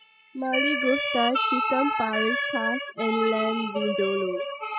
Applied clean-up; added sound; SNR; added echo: classical method spectral subtraction.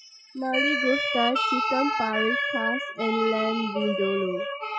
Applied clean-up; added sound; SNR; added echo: classical method Wiener filter.